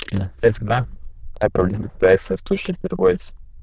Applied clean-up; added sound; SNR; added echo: neural diffusion model UNIVERSE++.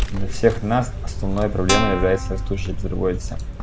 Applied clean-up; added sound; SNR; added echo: none; Guitar + Vehicle; 1 dB; none.